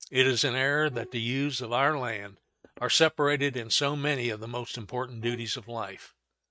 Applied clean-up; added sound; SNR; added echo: neural mask model RNNoise.